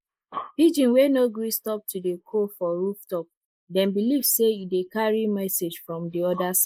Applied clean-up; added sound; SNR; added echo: neural mask model Resemble Enhance denoiser.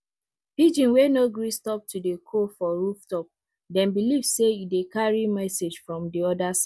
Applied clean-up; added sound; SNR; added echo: none; none; none; none.